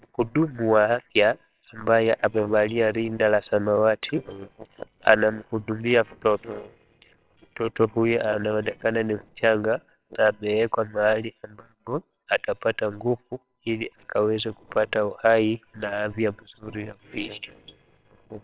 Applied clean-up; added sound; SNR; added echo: neural separator model SepFormer WHAMR!.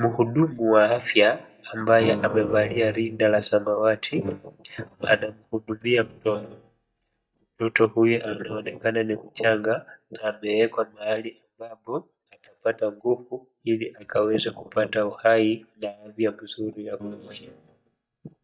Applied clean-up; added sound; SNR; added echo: neural mask model DeepFilterNet 3.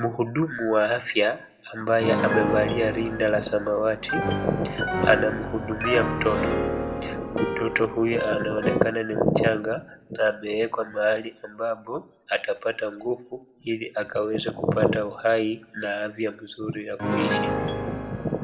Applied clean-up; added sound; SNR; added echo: none; Piano; 6 dB; reverberation time 0.4 s.